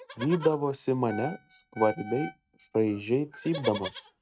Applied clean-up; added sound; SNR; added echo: neural mask model RNNoise.